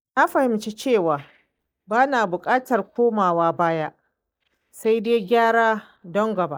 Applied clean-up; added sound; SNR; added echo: neural mask model DeepFilterNet 3.